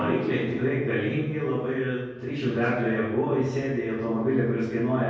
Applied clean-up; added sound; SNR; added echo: none; Drum; 15 dB; reverberation time 1.3 s.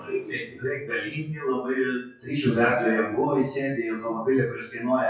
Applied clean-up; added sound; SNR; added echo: classical method WPE with log-MMSE.